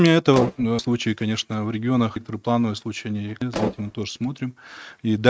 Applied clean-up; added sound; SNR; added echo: neural mask model RNNoise.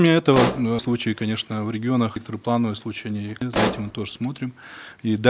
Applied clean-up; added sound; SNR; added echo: none; Explosion; 5 dB; none.